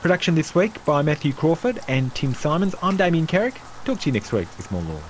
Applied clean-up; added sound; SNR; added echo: none; Rain; 15 dB; none.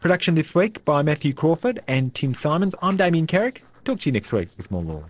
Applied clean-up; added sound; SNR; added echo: neural separator model SepFormer DNS4.